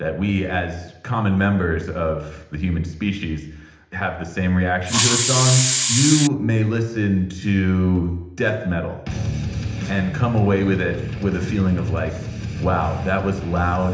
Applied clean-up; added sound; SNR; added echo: none; Hiss; -2 dB; reverberation time 0.8 s.